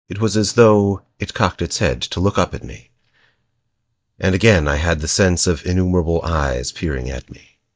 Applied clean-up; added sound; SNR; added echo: neural mask model DeepFilterNet 3.